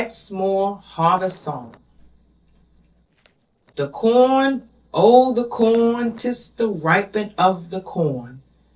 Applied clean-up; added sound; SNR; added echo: neural separator model SepFormer DNS4.